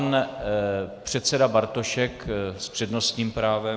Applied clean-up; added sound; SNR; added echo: none; none; none; none.